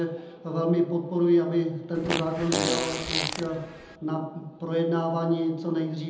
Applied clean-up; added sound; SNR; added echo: none; Fart; 4 dB; reverberation time 0.8 s.